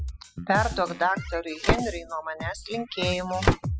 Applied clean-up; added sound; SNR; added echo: classical method spectral subtraction.